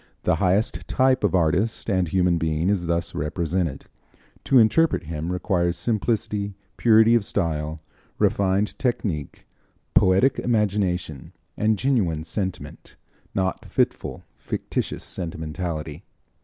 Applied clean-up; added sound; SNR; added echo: none; none; none; none.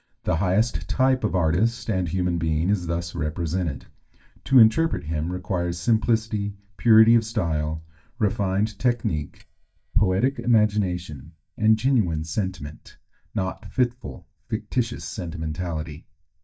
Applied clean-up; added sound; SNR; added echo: neural mask model DeepFilterNet 3.